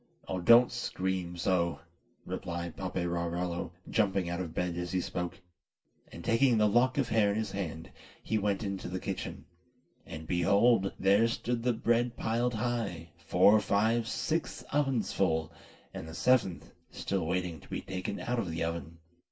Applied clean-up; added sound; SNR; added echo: none; none; none; reverberation time 0.2 s.